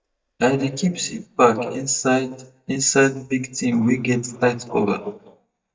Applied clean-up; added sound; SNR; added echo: neural mask model DeepFilterNet 3.